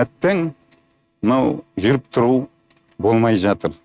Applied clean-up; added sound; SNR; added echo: neural mask model RNNoise.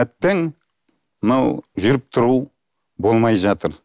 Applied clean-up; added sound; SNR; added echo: none; none; none; none.